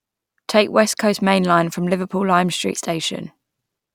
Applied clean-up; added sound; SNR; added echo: none; none; none; none.